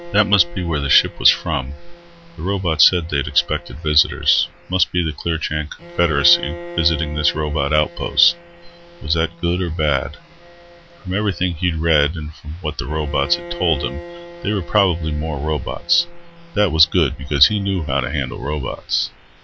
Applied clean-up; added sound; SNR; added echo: none; Bowed string instrument; 18 dB; none.